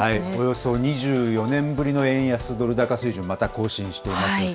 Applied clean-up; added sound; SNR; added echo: none; none; none; none.